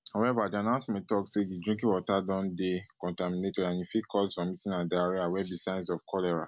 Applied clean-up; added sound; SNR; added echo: none; none; none; none.